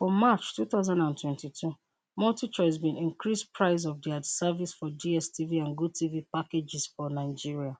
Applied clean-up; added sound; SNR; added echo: none; none; none; none.